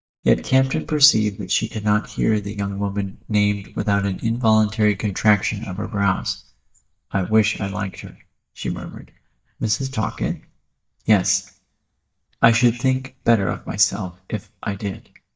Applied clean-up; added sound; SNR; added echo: neural mask model DeepFilterNet 3.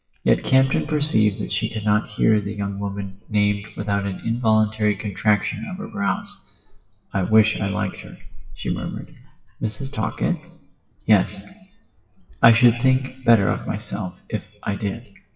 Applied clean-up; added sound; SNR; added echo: classical method WPE with log-MMSE.